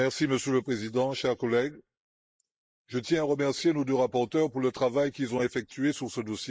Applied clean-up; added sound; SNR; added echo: neural mask model Resemble Enhance denoiser.